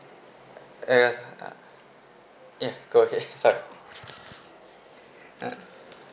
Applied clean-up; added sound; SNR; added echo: none; none; none; none.